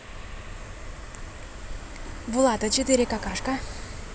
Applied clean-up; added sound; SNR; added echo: none; none; none; none.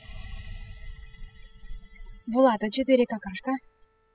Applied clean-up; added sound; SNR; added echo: classical method spectral subtraction.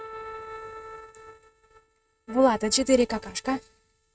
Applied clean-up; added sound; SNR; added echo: neural mask model RNNoise.